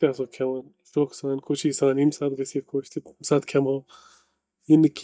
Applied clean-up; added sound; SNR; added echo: neural mask model DeepFilterNet 3.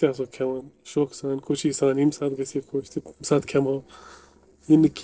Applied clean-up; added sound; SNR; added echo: neural separator model SepFormer DNS4.